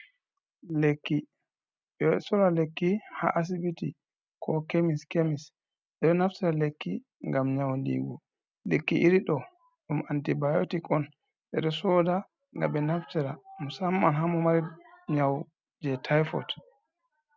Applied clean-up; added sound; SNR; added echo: none; none; none; none.